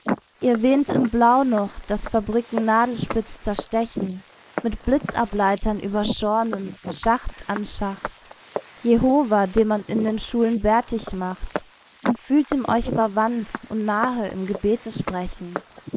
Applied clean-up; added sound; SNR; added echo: neural mask model Resemble Enhance denoiser.